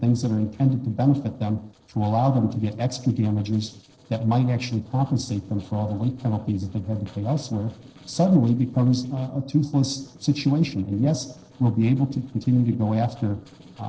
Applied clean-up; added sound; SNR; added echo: neural separator model SepFormer DNS4.